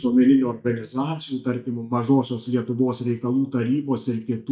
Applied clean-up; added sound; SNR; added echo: neural mask model DeepFilterNet 3.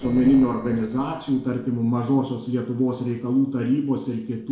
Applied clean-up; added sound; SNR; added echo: neural separator model SepFormer DNS4.